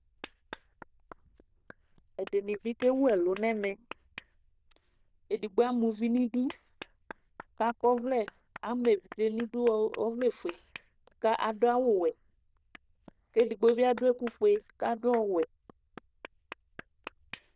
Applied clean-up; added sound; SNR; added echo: neural diffusion model UNIVERSE++.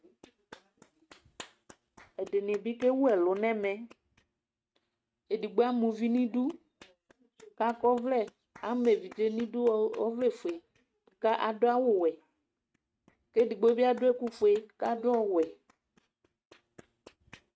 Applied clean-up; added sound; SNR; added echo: neural mask model RNNoise.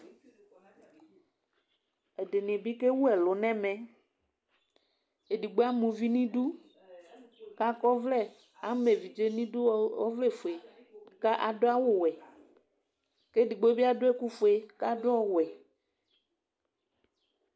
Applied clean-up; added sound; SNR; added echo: none; none; none; none.